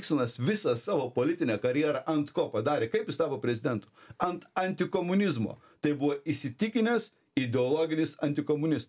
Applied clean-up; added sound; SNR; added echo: none; none; none; none.